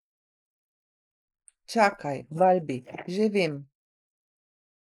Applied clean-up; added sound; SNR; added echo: neural mask model Resemble Enhance denoiser.